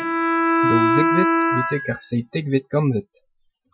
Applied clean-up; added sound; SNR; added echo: classical method Wiener filter.